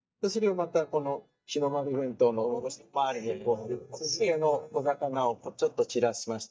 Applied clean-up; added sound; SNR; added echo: neural mask model DeepFilterNet 3.